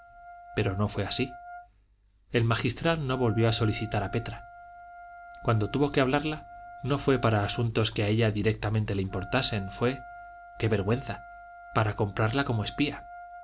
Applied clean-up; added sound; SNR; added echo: none; Wind instrument, woodwind instrument; 18 dB; none.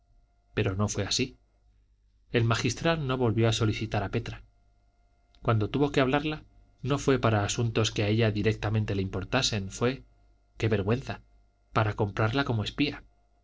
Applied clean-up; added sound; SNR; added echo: neural separator model SepFormer DNS4.